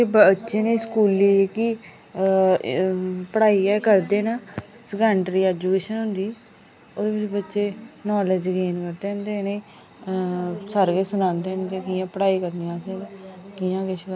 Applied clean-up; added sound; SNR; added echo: none; none; none; none.